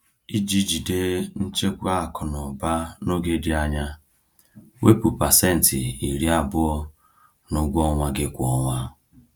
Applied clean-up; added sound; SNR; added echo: none; none; none; none.